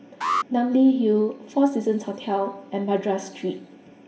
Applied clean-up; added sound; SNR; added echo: none; Alarm; 8 dB; reverberation time 0.7 s.